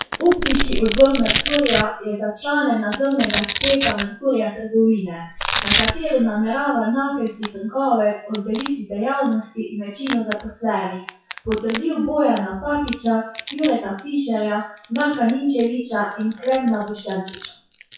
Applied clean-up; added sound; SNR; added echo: classical method WPE with log-MMSE.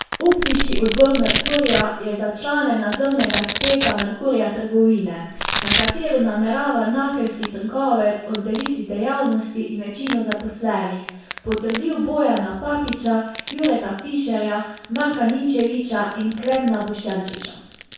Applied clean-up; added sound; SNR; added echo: none; Domestic sounds, home sounds; 7 dB; reverberation time 0.7 s.